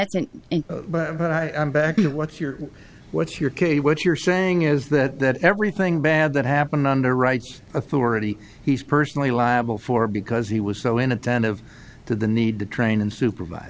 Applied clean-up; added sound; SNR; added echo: none; none; none; none.